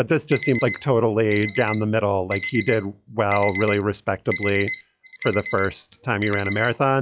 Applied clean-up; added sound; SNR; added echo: classical method log-MMSE.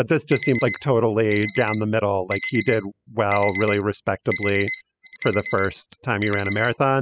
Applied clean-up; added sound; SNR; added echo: classical method spectral subtraction.